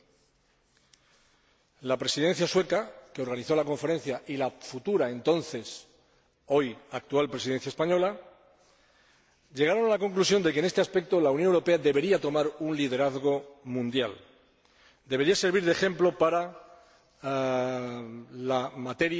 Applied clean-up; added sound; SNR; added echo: none; none; none; none.